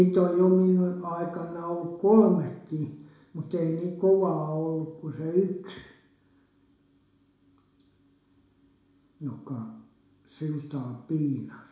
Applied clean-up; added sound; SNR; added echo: none; none; none; reverberation time 0.6 s.